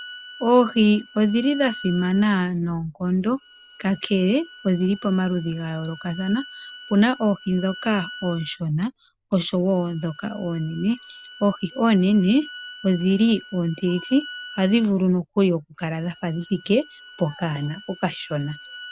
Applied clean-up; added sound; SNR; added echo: none; Bowed string instrument; 18 dB; none.